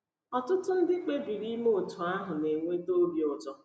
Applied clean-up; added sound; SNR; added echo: none; none; none; none.